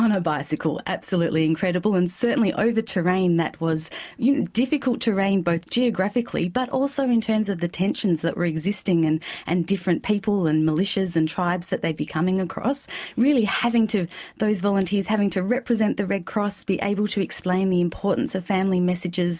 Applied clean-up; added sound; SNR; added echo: none; none; none; none.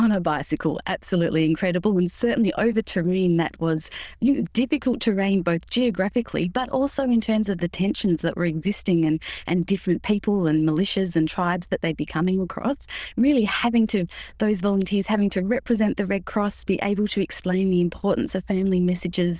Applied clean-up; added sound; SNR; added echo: neural diffusion model UNIVERSE++.